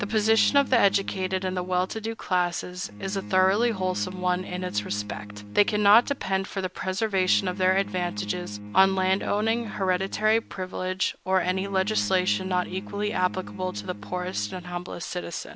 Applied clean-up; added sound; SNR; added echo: none; Bowed string instrument; 13 dB; none.